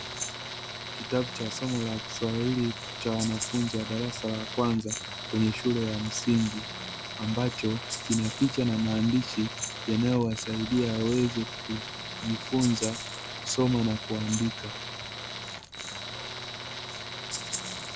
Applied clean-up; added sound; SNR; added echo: none; Rattle (instrument) + Tools; 7 dB; none.